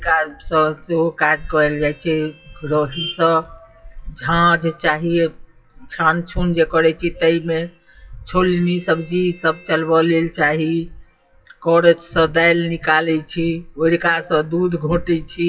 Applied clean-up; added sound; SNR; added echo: classical method WPE with log-MMSE.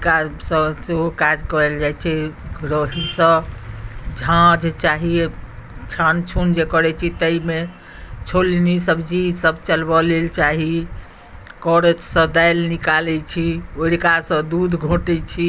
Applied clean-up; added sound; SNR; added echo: none; none; none; none.